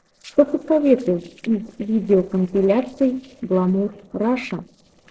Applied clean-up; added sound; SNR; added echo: neural separator model SepFormer DNS4.